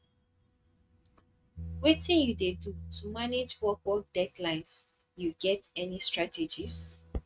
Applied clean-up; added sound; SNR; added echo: neural mask model RNNoise.